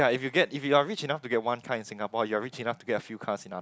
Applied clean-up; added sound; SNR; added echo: none; none; none; none.